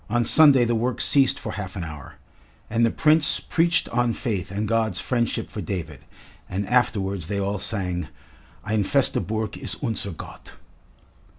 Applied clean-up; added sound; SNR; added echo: none; none; none; none.